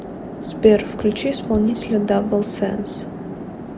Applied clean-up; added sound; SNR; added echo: none; Chatter / Traffic noise, roadway noise / Train; 9 dB; none.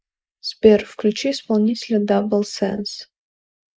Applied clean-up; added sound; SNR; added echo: neural mask model Resemble Enhance denoiser.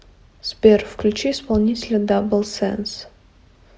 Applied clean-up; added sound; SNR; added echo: none; none; none; none.